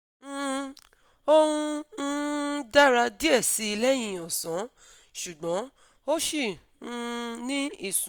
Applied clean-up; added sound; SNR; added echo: none; none; none; none.